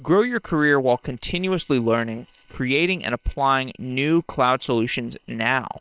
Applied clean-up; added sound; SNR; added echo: neural separator model SepFormer WHAM!.